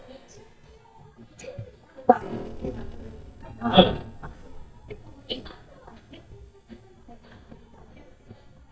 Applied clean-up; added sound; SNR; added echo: neural mask model DeepFilterNet 3.